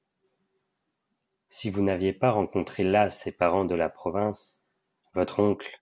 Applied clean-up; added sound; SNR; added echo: none; none; none; none.